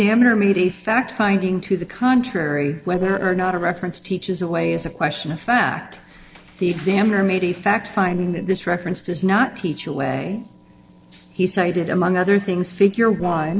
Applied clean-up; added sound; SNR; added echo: neural separator model SepFormer DNS4.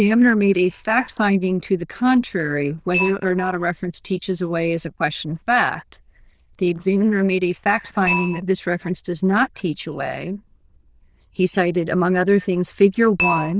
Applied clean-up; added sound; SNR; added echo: neural diffusion model UNIVERSE++.